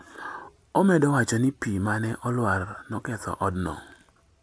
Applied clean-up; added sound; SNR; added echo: none; none; none; none.